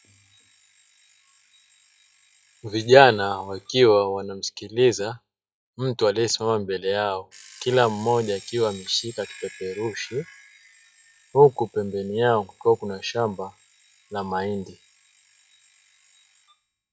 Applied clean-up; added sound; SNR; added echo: classical method log-MMSE.